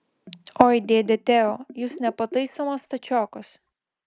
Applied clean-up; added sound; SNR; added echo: none; Bathtub (filling or washing); 20 dB; none.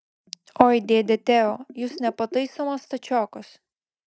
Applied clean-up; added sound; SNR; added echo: neural mask model DeepFilterNet 3.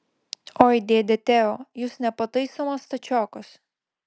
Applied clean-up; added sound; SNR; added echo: none; none; none; none.